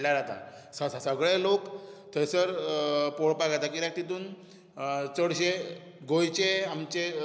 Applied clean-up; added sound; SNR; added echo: none; none; none; none.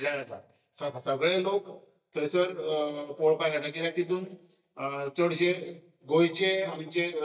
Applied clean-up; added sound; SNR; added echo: neural mask model DeepFilterNet 3.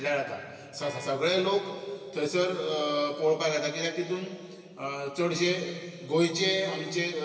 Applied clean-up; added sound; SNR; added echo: none; Vehicle horn, car horn, honking; 16 dB; reverberation time 2.4 s.